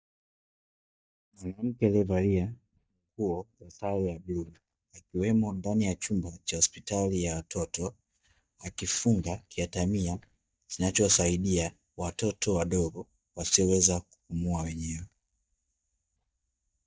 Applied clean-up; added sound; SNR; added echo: neural mask model DeepFilterNet 3.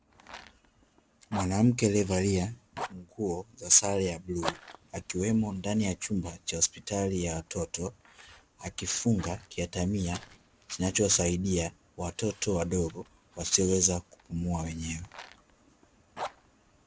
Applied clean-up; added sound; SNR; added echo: none; Fire; 17 dB; none.